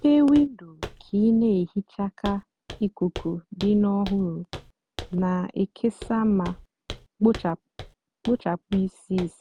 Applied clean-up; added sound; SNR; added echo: none; Walk, footsteps; 17 dB; none.